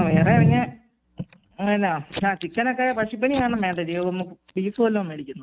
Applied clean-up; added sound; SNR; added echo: neural mask model RNNoise.